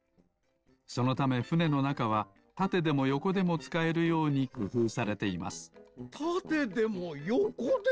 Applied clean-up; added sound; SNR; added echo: neural separator model SepFormer DNS4.